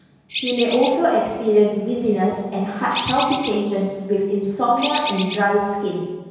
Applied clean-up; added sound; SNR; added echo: none; Bird; -1 dB; reverberation time 1.2 s.